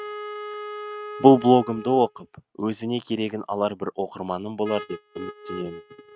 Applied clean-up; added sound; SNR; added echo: neural mask model RNNoise.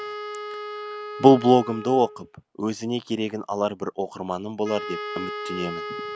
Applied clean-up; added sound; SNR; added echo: none; Wind instrument, woodwind instrument; 11 dB; none.